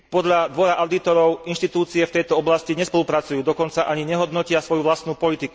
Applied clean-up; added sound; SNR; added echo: none; none; none; none.